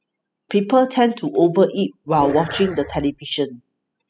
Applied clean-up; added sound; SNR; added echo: classical method spectral subtraction.